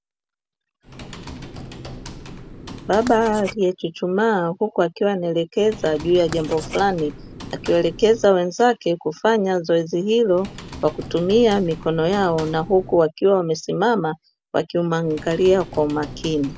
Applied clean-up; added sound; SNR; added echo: none; Typing + Writing; 17 dB; none.